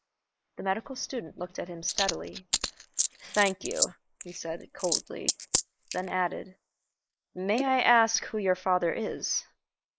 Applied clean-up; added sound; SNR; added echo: neural mask model Resemble Enhance denoiser.